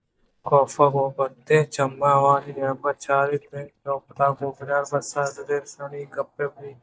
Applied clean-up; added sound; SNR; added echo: neural mask model DeepFilterNet 3.